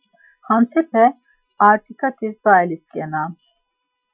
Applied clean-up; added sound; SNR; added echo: classical method Wiener filter.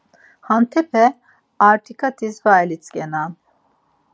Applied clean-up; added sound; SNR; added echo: none; none; none; none.